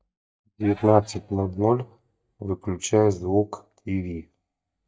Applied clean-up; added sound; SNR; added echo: neural mask model DeepFilterNet 3.